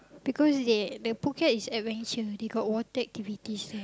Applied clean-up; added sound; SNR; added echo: none; none; none; none.